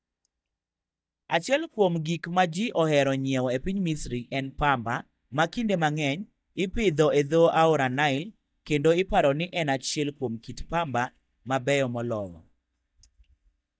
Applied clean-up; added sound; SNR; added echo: neural mask model DeepFilterNet 3.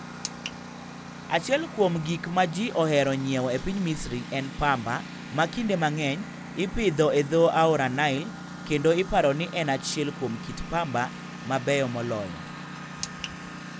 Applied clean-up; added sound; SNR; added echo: none; Engine; 12 dB; none.